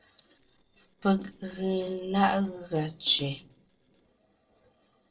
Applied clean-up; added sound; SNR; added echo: neural separator model SepFormer DNS4.